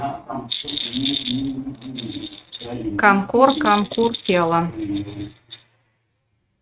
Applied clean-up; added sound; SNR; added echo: neural mask model RNNoise.